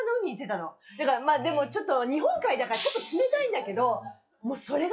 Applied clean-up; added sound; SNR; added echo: classical method WPE with log-MMSE.